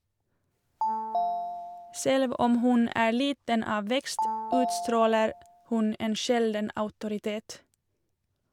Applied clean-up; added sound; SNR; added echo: none; Telephone; 5 dB; none.